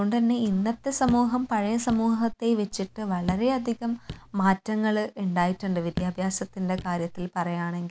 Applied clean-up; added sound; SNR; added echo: none; Raindrop / Drip; 14 dB; none.